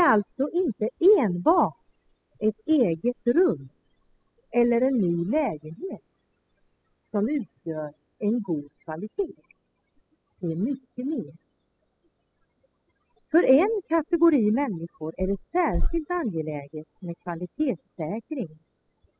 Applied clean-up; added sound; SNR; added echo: classical method spectral subtraction.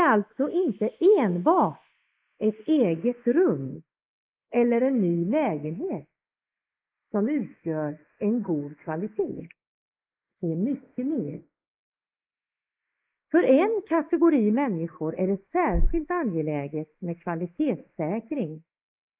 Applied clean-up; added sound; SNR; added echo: neural mask model Resemble Enhance denoiser.